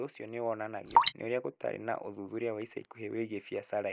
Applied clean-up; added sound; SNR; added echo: neural mask model Resemble Enhance denoiser.